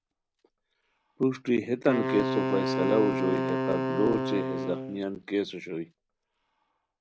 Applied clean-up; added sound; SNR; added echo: none; Wind instrument, woodwind instrument; 2 dB; none.